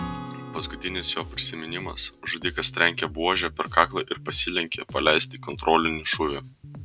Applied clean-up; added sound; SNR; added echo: none; Bass guitar + Acoustic guitar / Strum; 13 dB; none.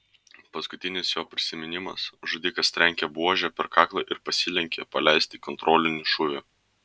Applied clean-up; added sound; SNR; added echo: none; none; none; none.